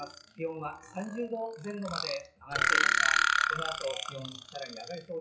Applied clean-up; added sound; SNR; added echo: classical method WPE with log-MMSE.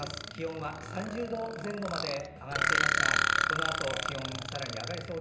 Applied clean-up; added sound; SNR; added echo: none; Burping, eructation; -5 dB; reverberation time 0.9 s.